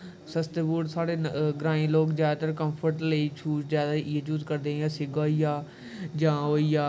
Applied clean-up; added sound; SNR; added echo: none; none; none; none.